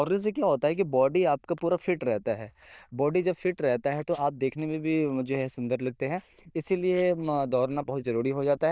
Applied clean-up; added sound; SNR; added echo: neural diffusion model UNIVERSE++.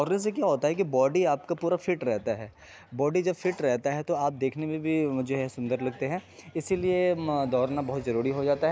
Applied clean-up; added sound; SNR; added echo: none; none; none; none.